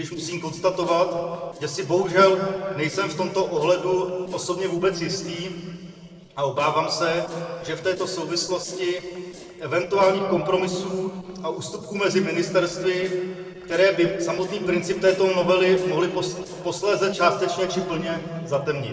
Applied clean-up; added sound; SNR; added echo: neural separator model SepFormer DNS4.